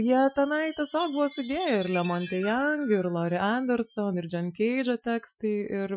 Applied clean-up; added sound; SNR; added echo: classical method Wiener filter.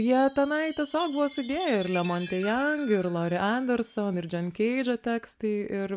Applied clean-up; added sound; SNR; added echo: none; Chime; 17 dB; none.